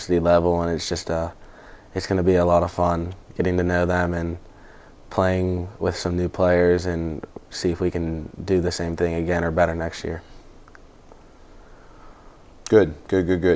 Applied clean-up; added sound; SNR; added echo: none; none; none; none.